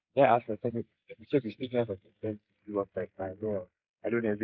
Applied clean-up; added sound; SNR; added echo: neural mask model Resemble Enhance denoiser.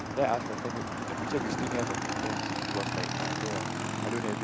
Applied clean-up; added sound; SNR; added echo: none; Motorcycle / Engine; -2 dB; none.